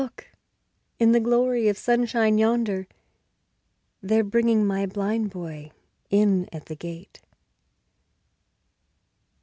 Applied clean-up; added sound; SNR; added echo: none; none; none; none.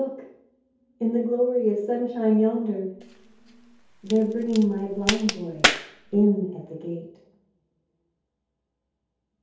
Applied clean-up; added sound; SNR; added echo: none; Crack; 3 dB; reverberation time 0.7 s.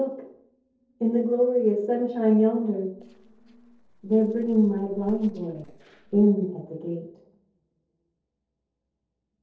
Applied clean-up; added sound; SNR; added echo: neural separator model SepFormer DNS4.